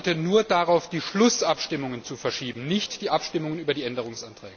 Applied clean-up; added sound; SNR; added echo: none; none; none; none.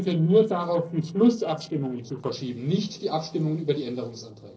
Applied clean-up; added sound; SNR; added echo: neural separator model SepFormer DNS4.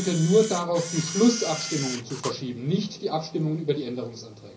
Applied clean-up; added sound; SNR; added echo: none; Camera; 12 dB; reverberation time 0.5 s.